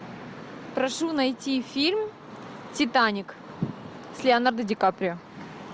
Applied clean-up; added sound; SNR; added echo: none; none; none; none.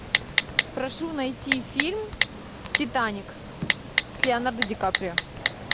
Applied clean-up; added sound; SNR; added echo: none; Typing; -2 dB; none.